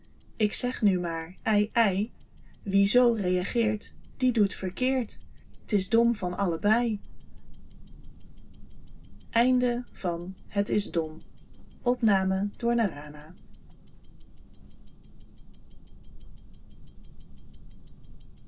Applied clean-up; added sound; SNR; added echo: none; Tick-tock; 13 dB; reverberation time 0.4 s.